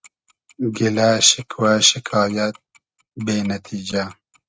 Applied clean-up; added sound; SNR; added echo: neural mask model RNNoise.